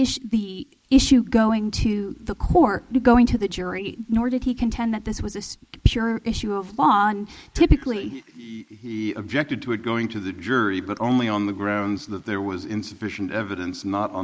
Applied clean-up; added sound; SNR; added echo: neural mask model Resemble Enhance denoiser.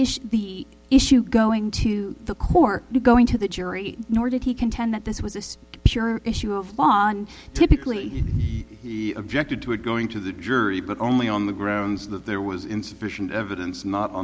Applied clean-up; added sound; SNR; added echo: none; none; none; none.